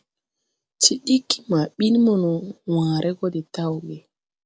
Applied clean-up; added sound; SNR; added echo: none; none; none; none.